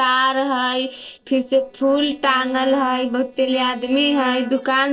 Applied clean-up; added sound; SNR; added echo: neural separator model SepFormer DNS4.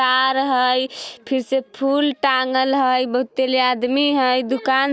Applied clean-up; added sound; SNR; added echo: none; none; none; none.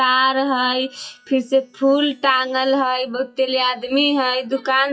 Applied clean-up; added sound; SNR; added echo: classical method WPE with log-MMSE.